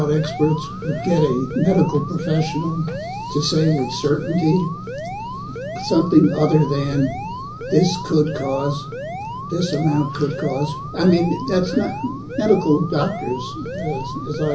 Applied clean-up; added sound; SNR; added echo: none; Alarm; 11 dB; reverberation time 0.5 s.